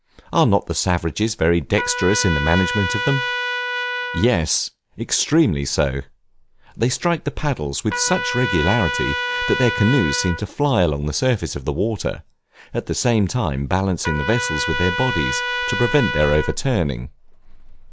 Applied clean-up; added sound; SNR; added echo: none; Trumpet; 7 dB; none.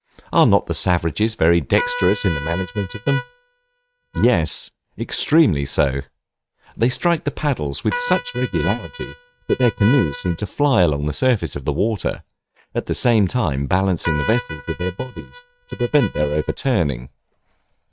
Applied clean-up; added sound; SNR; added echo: neural mask model RNNoise.